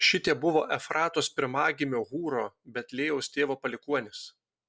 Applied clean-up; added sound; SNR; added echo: none; none; none; none.